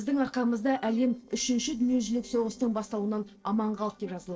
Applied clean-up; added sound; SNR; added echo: neural separator model SepFormer DNS4.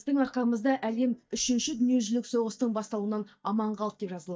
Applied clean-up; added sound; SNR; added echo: neural mask model DeepFilterNet 3.